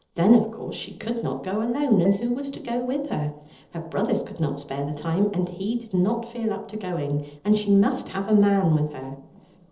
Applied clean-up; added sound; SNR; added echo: neural separator model SepFormer DNS4.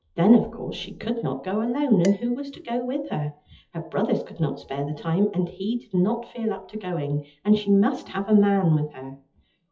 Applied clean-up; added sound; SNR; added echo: classical method WPE with log-MMSE.